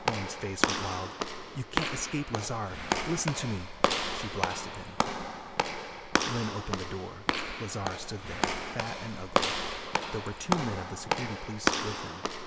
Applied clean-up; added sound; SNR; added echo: none; Walk, footsteps / Slam; -5 dB; none.